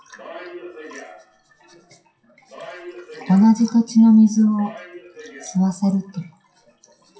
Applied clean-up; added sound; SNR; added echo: classical method WPE with log-MMSE.